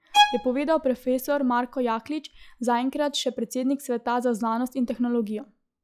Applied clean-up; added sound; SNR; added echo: classical method log-MMSE.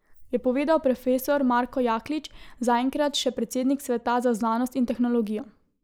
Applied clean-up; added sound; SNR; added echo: neural mask model Resemble Enhance denoiser.